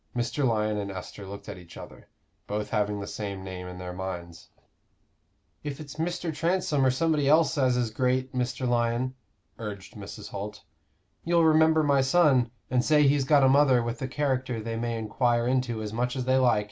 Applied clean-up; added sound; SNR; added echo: none; none; none; none.